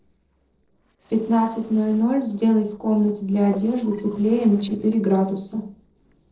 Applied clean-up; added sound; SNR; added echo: neural separator model SepFormer DNS4.